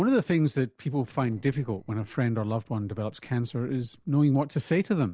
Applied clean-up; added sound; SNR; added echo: neural separator model SepFormer DNS4.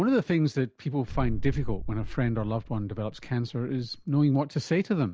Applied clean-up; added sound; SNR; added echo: none; Boom; 6 dB; none.